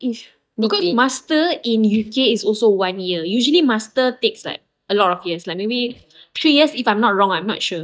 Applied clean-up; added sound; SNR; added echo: neural mask model DeepFilterNet 3.